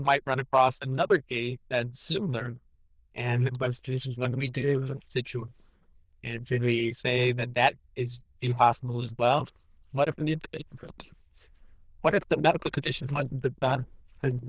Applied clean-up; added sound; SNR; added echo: neural diffusion model UNIVERSE++.